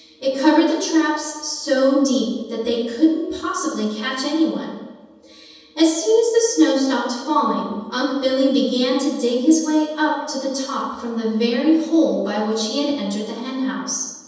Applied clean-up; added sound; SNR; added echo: none; none; none; reverberation time 1.1 s.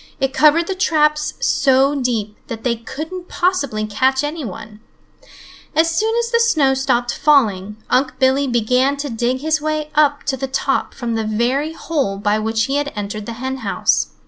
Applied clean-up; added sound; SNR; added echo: none; none; none; none.